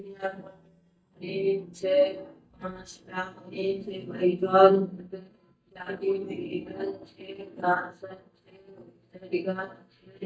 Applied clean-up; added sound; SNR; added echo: neural mask model DeepFilterNet 3.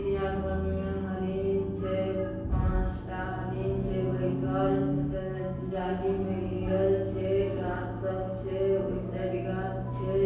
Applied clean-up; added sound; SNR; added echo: none; Accelerating, revving, vroom; 2 dB; reverberation time 1.3 s.